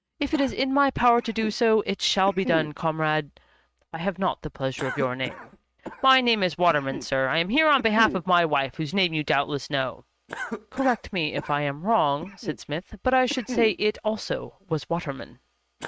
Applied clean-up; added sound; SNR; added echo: neural mask model RNNoise.